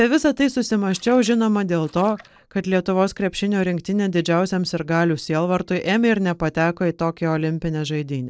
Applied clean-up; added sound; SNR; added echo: neural separator model SepFormer DNS4.